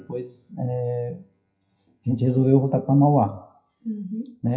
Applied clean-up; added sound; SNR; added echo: classical method WPE with log-MMSE.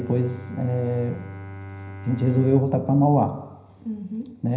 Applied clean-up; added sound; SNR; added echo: none; Bowed string instrument; 15 dB; reverberation time 0.9 s.